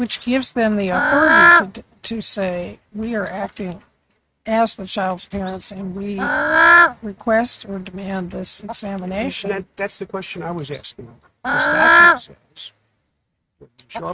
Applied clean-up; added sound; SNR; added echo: neural mask model RNNoise.